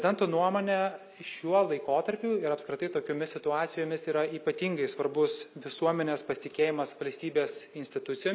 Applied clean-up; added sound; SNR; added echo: none; none; none; none.